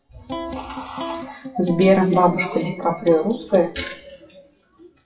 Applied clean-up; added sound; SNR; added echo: classical method WPE with log-MMSE.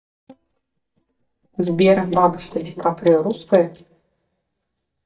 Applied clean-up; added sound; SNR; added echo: neural mask model DeepFilterNet 3.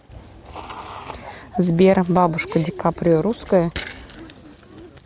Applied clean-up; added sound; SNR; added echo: none; none; none; none.